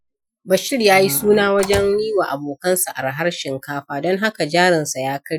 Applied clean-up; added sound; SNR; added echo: classical method Wiener filter.